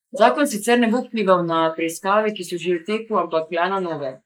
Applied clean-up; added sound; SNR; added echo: neural mask model Resemble Enhance denoiser.